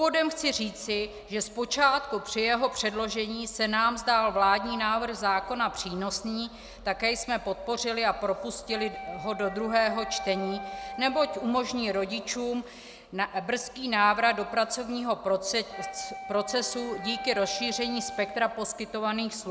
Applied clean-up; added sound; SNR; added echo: none; Wind instrument, woodwind instrument; 11 dB; none.